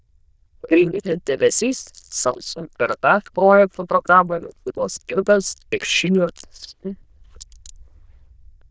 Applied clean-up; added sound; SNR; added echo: neural diffusion model UNIVERSE++.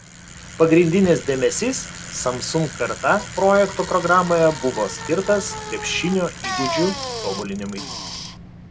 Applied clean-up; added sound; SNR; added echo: none; Bicycle; 11 dB; none.